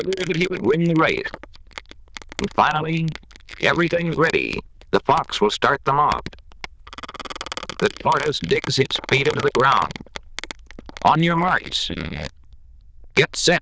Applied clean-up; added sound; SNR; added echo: neural diffusion model UNIVERSE++.